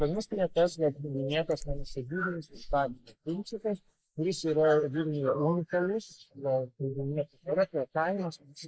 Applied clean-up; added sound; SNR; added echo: neural mask model Resemble Enhance denoiser.